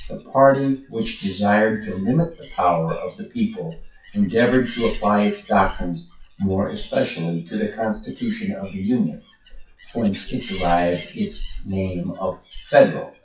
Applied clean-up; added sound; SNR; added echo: classical method WPE with log-MMSE.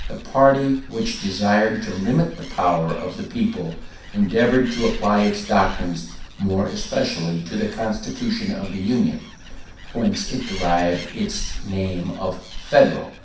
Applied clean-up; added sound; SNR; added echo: none; Animal; 11 dB; reverberation time 0.6 s.